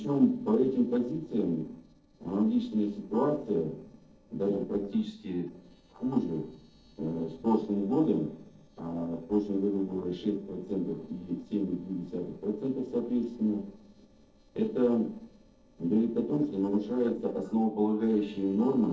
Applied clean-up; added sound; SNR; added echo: neural separator model SepFormer DNS4.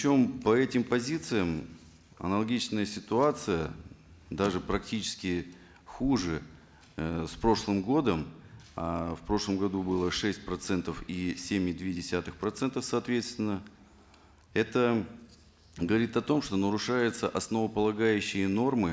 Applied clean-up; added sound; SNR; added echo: none; none; none; none.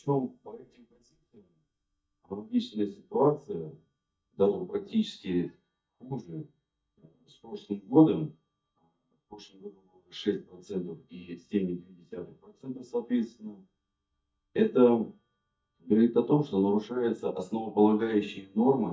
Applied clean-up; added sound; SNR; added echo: neural mask model DeepFilterNet 3.